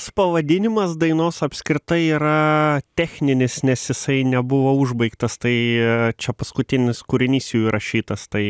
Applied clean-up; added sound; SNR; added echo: none; none; none; none.